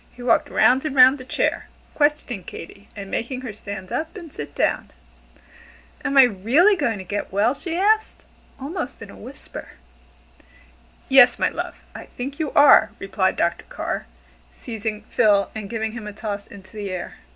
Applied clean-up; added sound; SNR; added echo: none; none; none; none.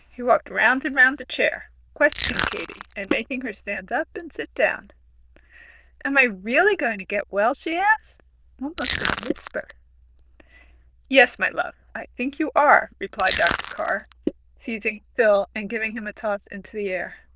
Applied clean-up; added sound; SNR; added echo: neural diffusion model UNIVERSE++.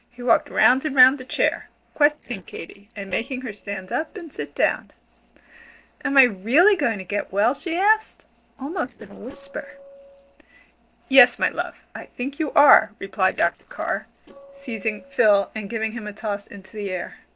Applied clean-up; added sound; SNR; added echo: neural separator model SepFormer DNS4.